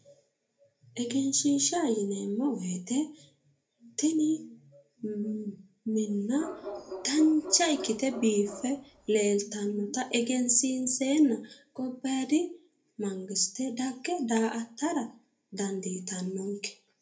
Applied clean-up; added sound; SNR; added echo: none; Bark; 12 dB; reverberation time 0.3 s.